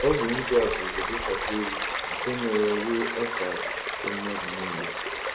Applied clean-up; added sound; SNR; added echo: none; Stream; 2 dB; reverberation time 0.6 s.